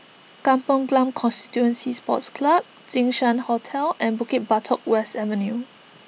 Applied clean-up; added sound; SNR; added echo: none; none; none; none.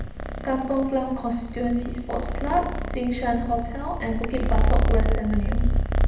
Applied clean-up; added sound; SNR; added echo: none; Purr; -3 dB; reverberation time 0.8 s.